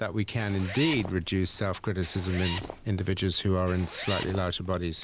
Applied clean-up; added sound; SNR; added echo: none; Zipper (clothing); 12 dB; none.